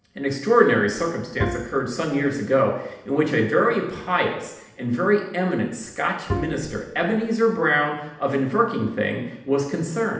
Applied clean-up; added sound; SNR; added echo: none; Bowed string instrument; 9 dB; reverberation time 0.8 s.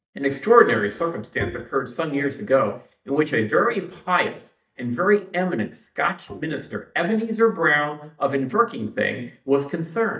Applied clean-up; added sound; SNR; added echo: neural mask model DeepFilterNet 3.